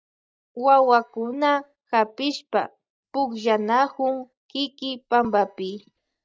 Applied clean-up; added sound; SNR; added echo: neural mask model DeepFilterNet 3.